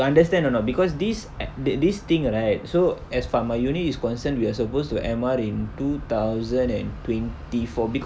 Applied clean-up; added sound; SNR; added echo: none; none; none; none.